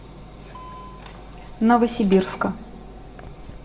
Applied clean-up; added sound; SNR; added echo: none; Alarm; 20 dB; reverberation time 1.8 s.